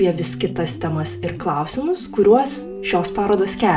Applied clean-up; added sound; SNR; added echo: none; none; none; reverberation time 0.3 s.